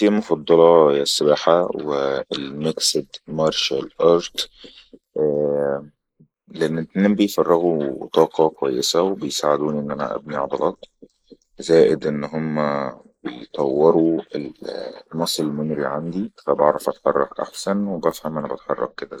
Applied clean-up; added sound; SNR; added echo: neural mask model Resemble Enhance denoiser.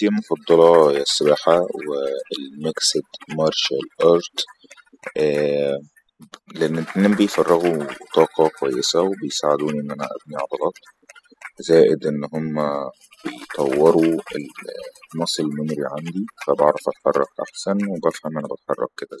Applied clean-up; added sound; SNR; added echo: classical method spectral subtraction.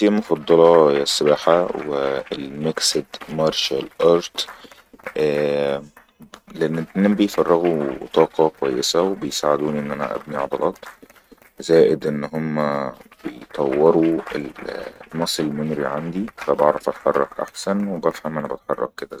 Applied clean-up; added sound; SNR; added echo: neural mask model RNNoise.